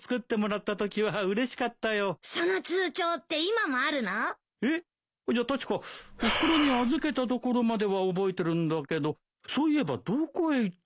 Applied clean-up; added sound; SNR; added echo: none; Breathing; 4 dB; none.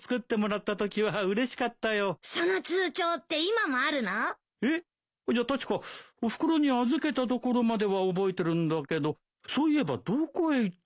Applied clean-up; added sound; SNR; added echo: none; none; none; none.